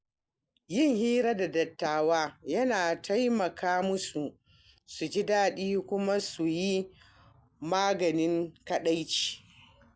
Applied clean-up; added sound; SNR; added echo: none; none; none; none.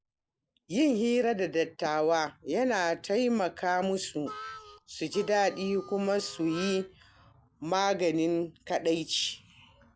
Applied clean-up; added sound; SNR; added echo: none; Harmonica; 16 dB; none.